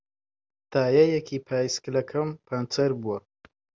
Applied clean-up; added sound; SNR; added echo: none; none; none; none.